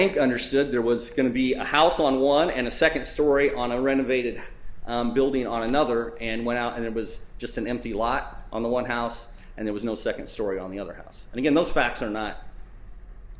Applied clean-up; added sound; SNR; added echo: none; none; none; none.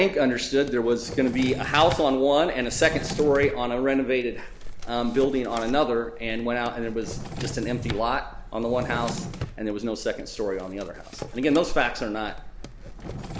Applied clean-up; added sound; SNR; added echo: none; Drawer open or close; 13 dB; none.